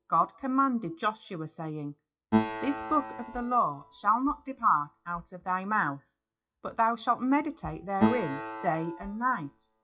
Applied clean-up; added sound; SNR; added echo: classical method WPE with log-MMSE.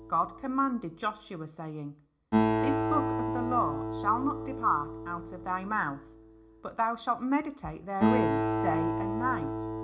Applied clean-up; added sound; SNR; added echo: none; Acoustic guitar; 0 dB; reverberation time 0.4 s.